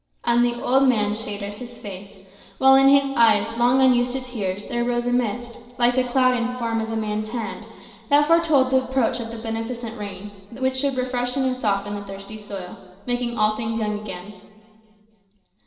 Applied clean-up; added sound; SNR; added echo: none; none; none; reverberation time 2.6 s.